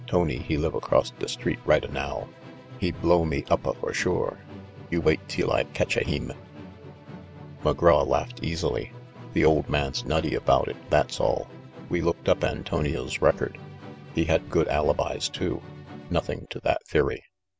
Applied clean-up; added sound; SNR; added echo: none; Musical instrument; 16 dB; none.